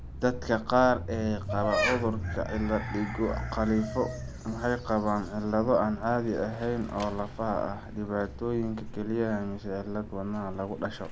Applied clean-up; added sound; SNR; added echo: none; Mechanisms / Bicycle; 9 dB; none.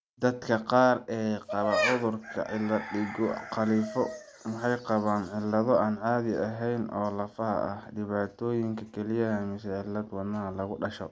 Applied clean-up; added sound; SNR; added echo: none; none; none; none.